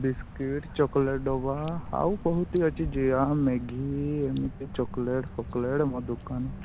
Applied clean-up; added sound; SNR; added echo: none; Drip / Water; 11 dB; none.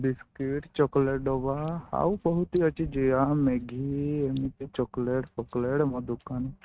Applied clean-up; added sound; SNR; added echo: neural mask model RNNoise.